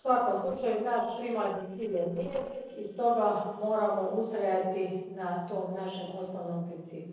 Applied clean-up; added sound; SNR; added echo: neural separator model SepFormer DNS4.